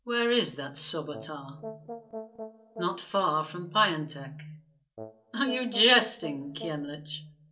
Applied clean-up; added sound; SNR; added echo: none; Brass instrument; 13 dB; reverberation time 0.2 s.